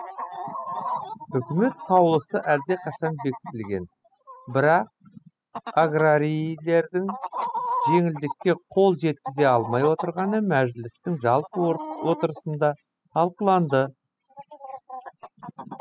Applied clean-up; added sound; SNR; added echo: classical method spectral subtraction.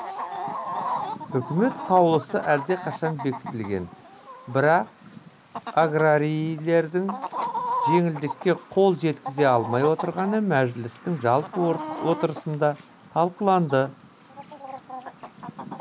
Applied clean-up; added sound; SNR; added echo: none; Chicken, rooster; 9 dB; none.